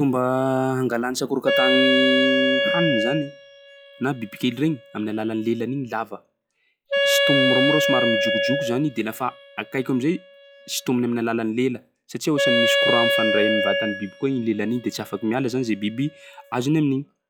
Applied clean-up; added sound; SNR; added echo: classical method log-MMSE.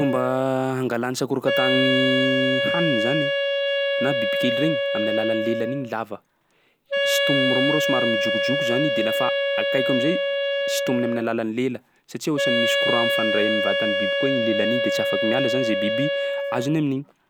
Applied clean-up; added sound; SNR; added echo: none; Wind instrument, woodwind instrument; -2 dB; none.